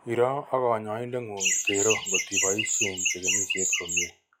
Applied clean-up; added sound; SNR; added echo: classical method log-MMSE.